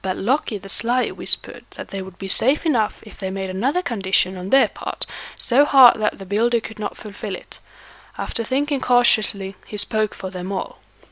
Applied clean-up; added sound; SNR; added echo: none; none; none; none.